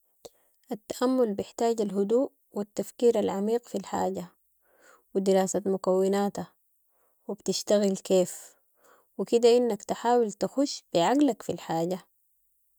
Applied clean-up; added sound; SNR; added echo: none; none; none; none.